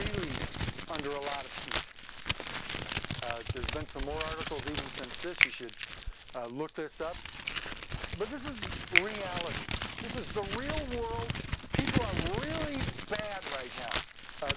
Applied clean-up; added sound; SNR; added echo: none; Finger snapping + Crumpling, crinkling; -5 dB; none.